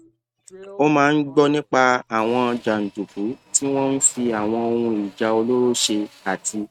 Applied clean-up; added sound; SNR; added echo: neural mask model RNNoise.